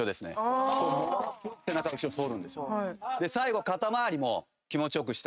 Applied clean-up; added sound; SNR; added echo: neural mask model RNNoise.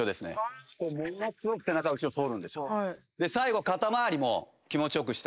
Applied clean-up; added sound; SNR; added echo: neural mask model Resemble Enhance denoiser.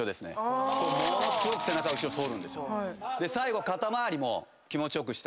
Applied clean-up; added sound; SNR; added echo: none; Rattle (instrument); 11 dB; none.